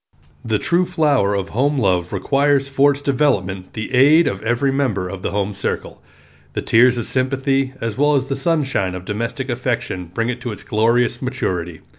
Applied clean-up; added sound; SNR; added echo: none; none; none; none.